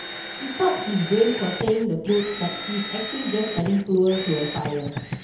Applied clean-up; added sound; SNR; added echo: none; Drill; 8 dB; reverberation time 0.8 s.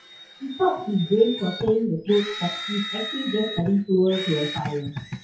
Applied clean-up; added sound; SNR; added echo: classical method WPE with log-MMSE.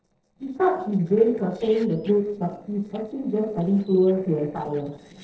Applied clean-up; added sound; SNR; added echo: neural separator model SepFormer DNS4.